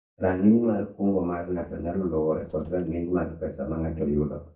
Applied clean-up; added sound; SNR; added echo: neural mask model DeepFilterNet 3.